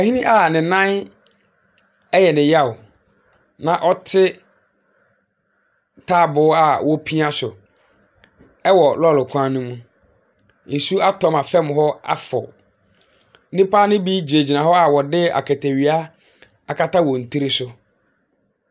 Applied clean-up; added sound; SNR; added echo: none; none; none; none.